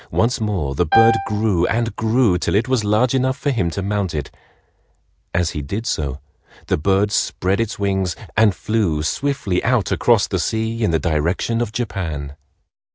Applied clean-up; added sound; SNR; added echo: none; Piano; 3 dB; none.